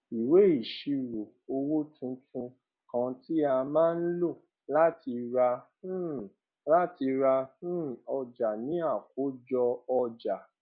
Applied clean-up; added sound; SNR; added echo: none; none; none; none.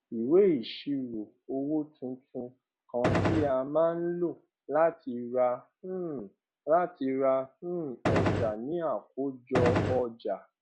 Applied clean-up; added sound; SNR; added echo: none; Gunshot, gunfire; -3 dB; none.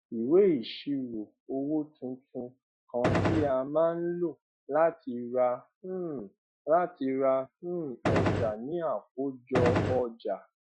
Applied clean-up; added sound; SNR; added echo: classical method Wiener filter.